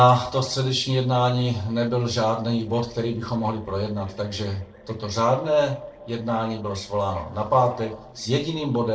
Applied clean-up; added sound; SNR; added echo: neural separator model SepFormer DNS4.